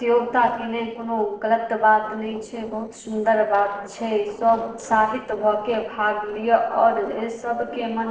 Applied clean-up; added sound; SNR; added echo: neural separator model SepFormer DNS4.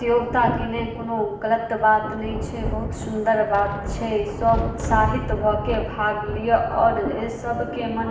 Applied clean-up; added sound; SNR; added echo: none; Thunder; 6 dB; reverberation time 1.0 s.